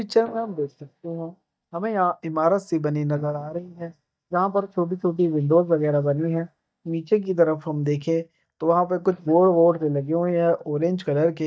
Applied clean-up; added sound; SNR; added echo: neural mask model DeepFilterNet 3.